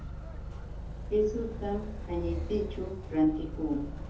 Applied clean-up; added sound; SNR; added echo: none; Motor vehicle (road); 5 dB; reverberation time 0.5 s.